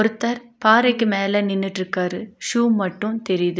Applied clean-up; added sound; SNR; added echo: neural mask model Resemble Enhance denoiser.